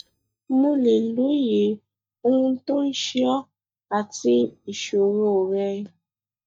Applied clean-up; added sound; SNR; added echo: neural mask model DeepFilterNet 3.